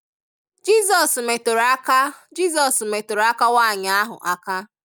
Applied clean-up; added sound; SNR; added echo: none; none; none; none.